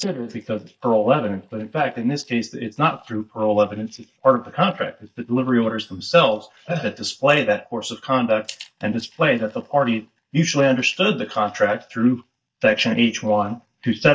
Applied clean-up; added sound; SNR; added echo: neural mask model DeepFilterNet 3.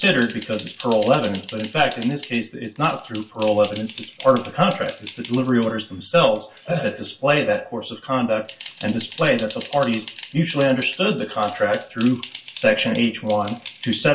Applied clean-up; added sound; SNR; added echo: none; Typing; 11 dB; reverberation time 0.2 s.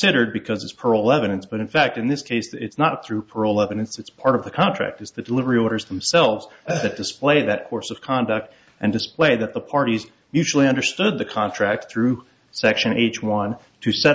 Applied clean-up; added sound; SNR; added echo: none; none; none; none.